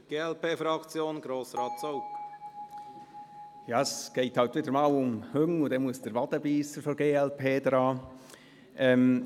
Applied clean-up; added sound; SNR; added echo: none; Bell; 17 dB; none.